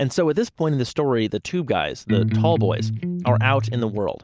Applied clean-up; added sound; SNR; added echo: none; Electric guitar; -1 dB; none.